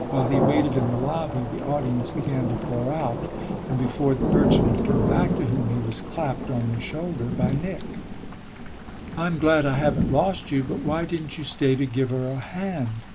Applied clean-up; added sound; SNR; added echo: none; Thunder / Rain; 2 dB; none.